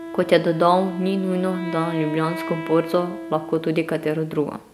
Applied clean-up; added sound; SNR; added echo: none; Wind instrument, woodwind instrument; 10 dB; none.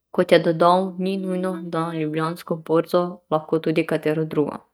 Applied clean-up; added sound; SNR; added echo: neural mask model DeepFilterNet 3.